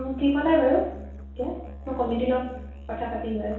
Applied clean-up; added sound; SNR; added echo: none; Musical instrument; 13 dB; reverberation time 0.6 s.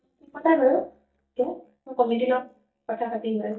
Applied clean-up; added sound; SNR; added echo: neural mask model DeepFilterNet 3.